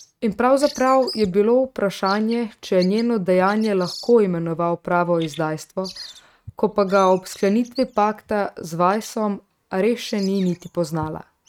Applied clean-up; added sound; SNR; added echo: neural mask model RNNoise.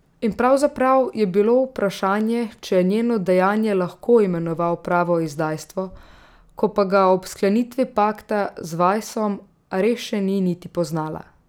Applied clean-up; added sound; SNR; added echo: none; none; none; none.